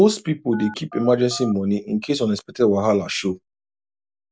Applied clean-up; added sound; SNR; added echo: none; Telephone; 16 dB; none.